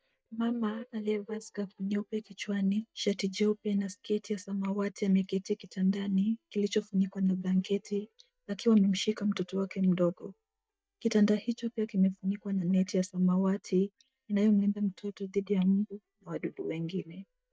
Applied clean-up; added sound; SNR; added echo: neural mask model DeepFilterNet 3.